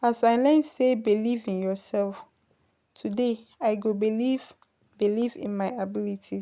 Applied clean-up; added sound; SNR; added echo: none; none; none; none.